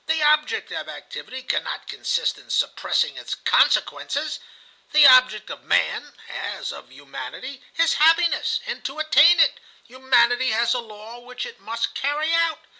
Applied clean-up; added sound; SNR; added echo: none; none; none; none.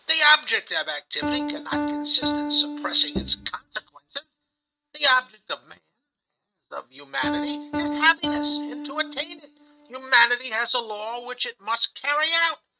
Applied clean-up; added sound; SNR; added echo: neural mask model RNNoise.